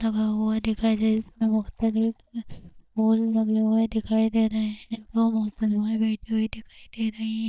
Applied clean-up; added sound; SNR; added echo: neural mask model DeepFilterNet 3.